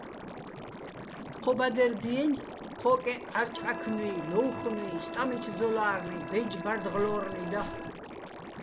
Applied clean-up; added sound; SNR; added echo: none; Wind instrument, woodwind instrument + Liquid; 8 dB; none.